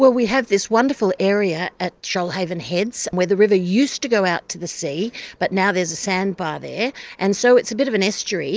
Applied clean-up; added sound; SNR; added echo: none; none; none; none.